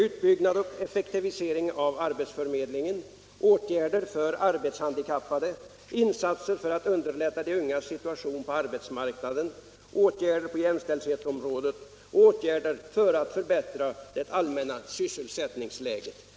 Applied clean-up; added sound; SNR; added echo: none; none; none; none.